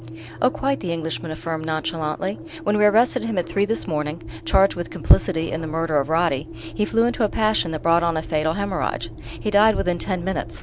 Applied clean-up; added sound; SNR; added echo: none; Engine; 13 dB; none.